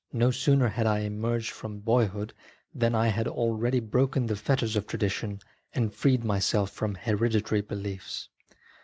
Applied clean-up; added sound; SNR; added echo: none; none; none; none.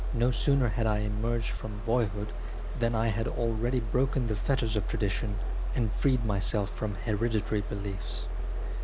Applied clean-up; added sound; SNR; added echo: none; Mechanisms; 0 dB; none.